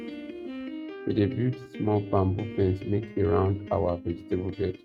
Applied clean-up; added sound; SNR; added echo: neural mask model RNNoise.